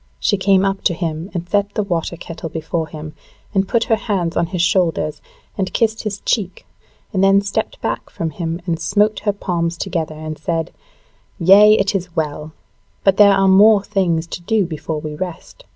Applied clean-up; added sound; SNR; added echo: none; none; none; none.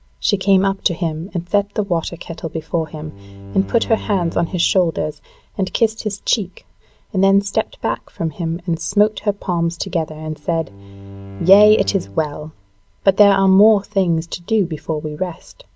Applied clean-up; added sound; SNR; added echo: none; Bowed string instrument; 16 dB; none.